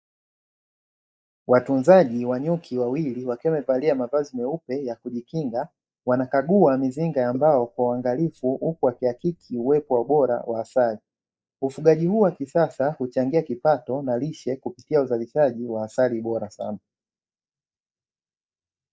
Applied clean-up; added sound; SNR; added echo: neural mask model DeepFilterNet 3.